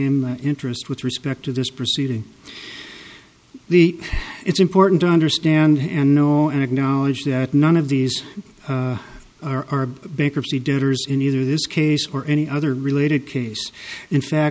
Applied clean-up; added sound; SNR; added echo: none; none; none; none.